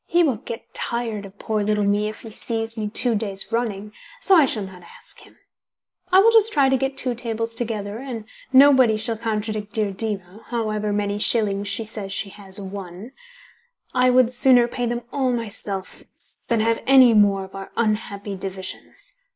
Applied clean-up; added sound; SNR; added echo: neural mask model Resemble Enhance denoiser.